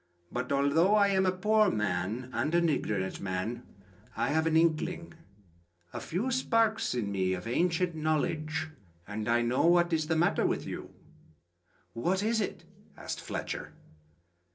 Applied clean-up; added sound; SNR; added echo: none; none; none; reverberation time 0.2 s.